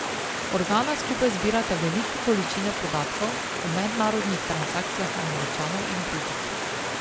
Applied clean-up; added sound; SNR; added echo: none; Stream; 1 dB; none.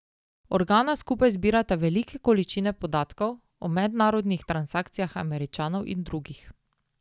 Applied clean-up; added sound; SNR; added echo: none; none; none; none.